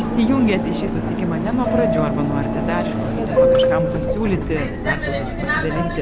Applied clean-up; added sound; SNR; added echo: none; Subway, metro, underground; -3 dB; none.